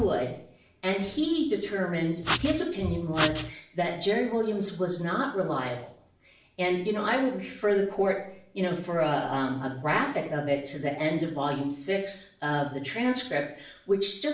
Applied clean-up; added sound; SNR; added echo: none; Writing; -3 dB; reverberation time 0.5 s.